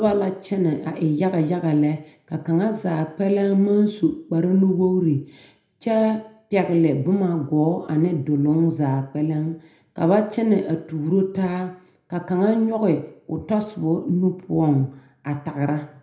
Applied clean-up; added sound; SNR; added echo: none; none; none; reverberation time 0.5 s.